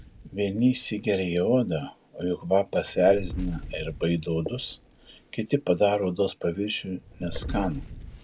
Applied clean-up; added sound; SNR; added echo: none; Rattle (instrument) + Fire; 14 dB; none.